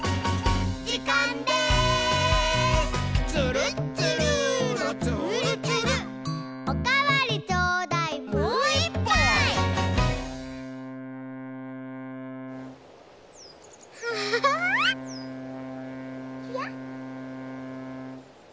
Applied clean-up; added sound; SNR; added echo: none; Brass instrument; 11 dB; none.